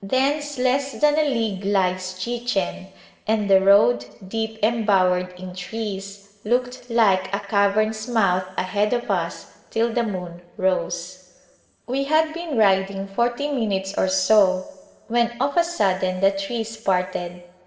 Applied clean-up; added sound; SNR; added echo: none; none; none; reverberation time 1.8 s.